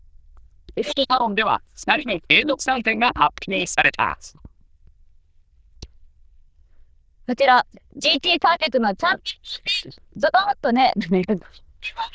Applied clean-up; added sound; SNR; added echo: neural diffusion model UNIVERSE++.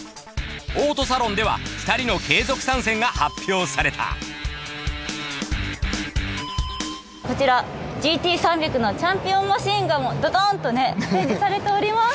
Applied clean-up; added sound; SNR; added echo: none; none; none; none.